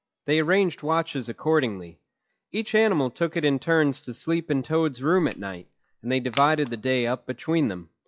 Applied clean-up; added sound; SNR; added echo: classical method log-MMSE.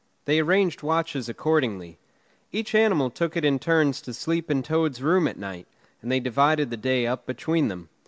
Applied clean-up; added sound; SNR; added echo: none; none; none; none.